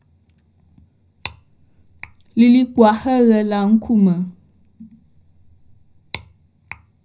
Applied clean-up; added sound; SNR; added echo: none; none; none; reverberation time 0.4 s.